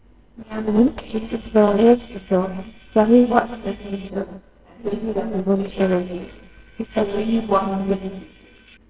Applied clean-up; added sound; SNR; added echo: neural separator model SepFormer WHAMR!.